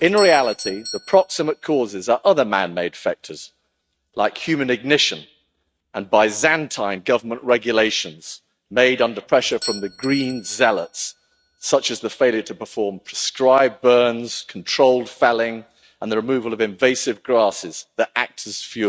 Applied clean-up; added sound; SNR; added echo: neural mask model RNNoise.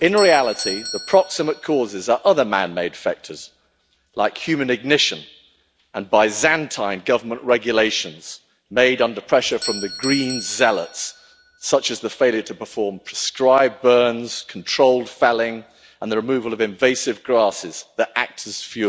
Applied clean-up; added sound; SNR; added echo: none; Doorbell; 18 dB; none.